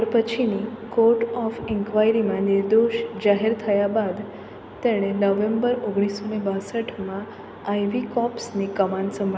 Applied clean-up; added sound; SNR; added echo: none; none; none; none.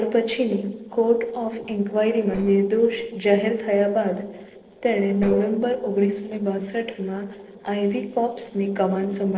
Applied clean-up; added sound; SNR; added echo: neural separator model SepFormer DNS4.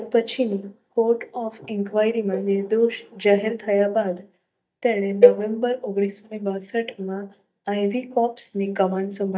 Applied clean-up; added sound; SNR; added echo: neural mask model DeepFilterNet 3.